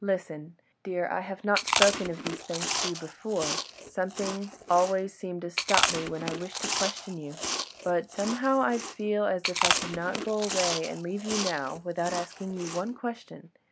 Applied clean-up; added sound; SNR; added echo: none; Chewing, mastication; 2 dB; none.